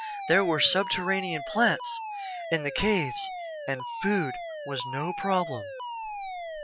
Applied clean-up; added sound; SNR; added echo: classical method Wiener filter.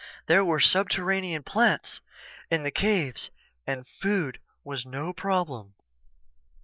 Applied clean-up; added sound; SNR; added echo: neural mask model Resemble Enhance denoiser.